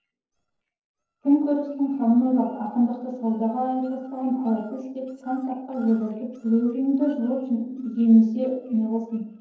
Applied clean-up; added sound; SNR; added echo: neural separator model SepFormer DNS4.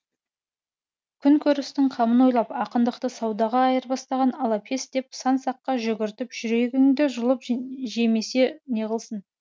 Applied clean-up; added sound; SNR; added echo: none; none; none; none.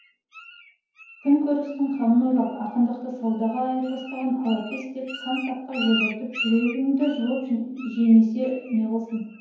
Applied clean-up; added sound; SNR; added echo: none; Bird; 14 dB; reverberation time 0.9 s.